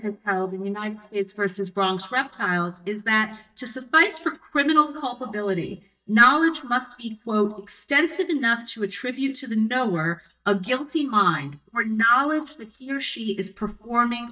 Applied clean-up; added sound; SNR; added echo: neural mask model DeepFilterNet 3.